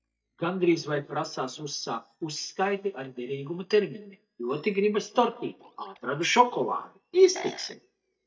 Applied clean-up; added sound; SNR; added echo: neural mask model DeepFilterNet 3.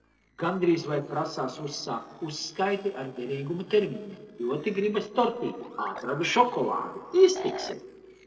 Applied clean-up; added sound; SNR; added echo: neural separator model SepFormer DNS4.